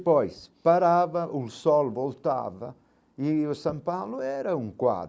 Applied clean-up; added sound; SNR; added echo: none; none; none; none.